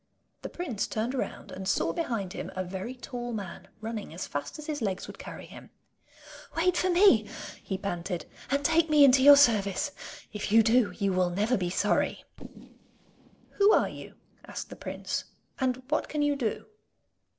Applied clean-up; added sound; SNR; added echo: neural separator model SepFormer DNS4.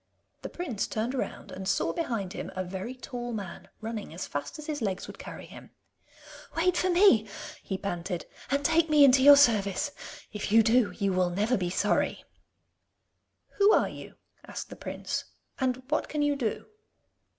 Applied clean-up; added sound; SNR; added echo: none; none; none; none.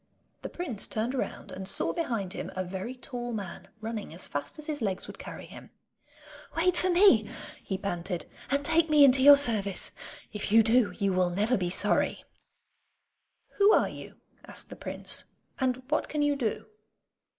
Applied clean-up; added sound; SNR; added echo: neural mask model Resemble Enhance denoiser.